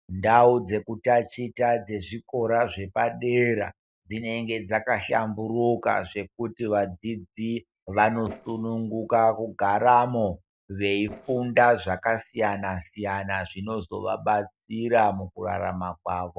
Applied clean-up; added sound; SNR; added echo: neural separator model SepFormer DNS4.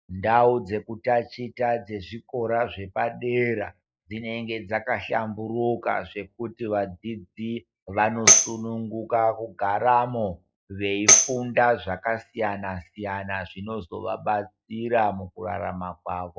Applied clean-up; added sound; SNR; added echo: classical method log-MMSE.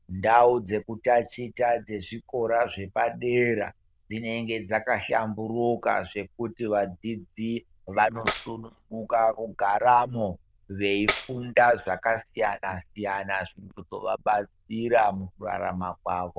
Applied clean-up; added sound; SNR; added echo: neural diffusion model UNIVERSE++.